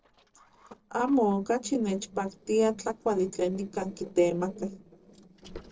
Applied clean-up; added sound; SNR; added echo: neural separator model SepFormer DNS4.